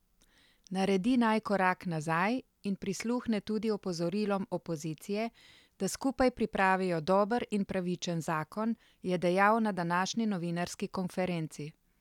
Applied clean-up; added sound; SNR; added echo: none; none; none; none.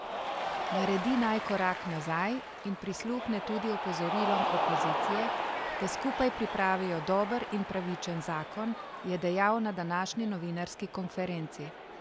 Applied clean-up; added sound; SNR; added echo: none; Cheering; 3 dB; none.